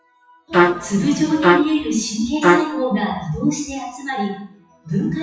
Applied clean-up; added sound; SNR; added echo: classical method WPE with log-MMSE.